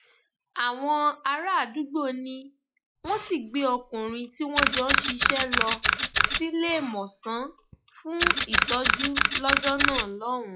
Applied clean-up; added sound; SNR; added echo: classical method log-MMSE.